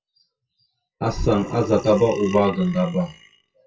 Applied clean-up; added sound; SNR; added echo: classical method WPE with log-MMSE.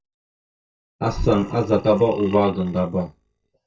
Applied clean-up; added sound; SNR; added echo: neural mask model DeepFilterNet 3.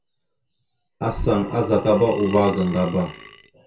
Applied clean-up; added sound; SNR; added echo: none; Burping, eructation; 11 dB; reverberation time 0.2 s.